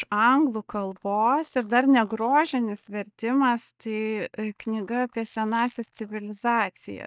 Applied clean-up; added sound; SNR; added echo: neural mask model DeepFilterNet 3.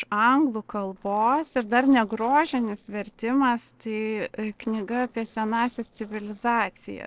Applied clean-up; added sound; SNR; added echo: neural separator model SepFormer DNS4.